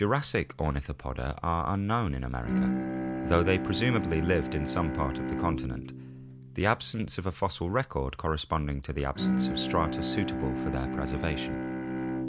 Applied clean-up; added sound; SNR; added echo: none; Bowed string instrument; 4 dB; none.